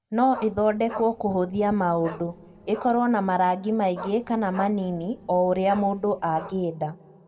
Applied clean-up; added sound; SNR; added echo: none; Bark; 17 dB; reverberation time 1.3 s.